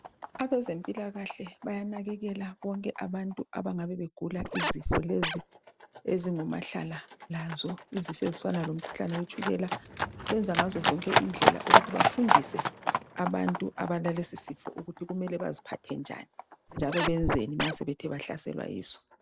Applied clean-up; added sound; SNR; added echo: none; Scratching (performance technique) + Livestock, farm animals, working animals; 0 dB; none.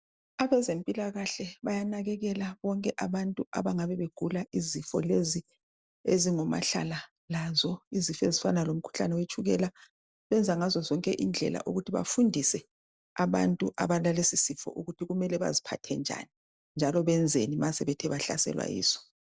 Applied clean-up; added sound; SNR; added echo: none; none; none; none.